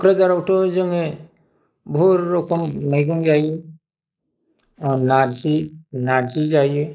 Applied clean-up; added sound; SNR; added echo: neural mask model Resemble Enhance denoiser.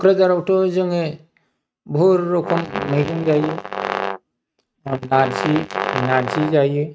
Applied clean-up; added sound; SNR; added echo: neural mask model RNNoise.